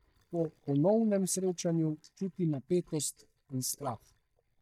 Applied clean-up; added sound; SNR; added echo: neural mask model DeepFilterNet 3.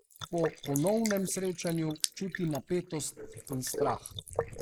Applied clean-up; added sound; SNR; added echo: neural mask model Resemble Enhance denoiser.